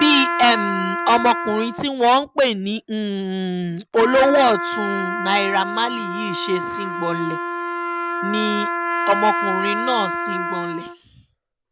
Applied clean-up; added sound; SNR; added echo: none; Trumpet; 4 dB; none.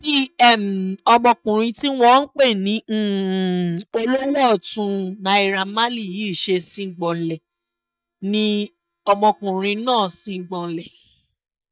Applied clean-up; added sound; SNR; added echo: neural mask model DeepFilterNet 3.